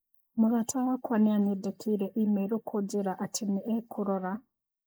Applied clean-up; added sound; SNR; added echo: neural mask model Resemble Enhance denoiser.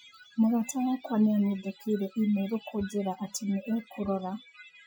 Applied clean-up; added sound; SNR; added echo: classical method Wiener filter.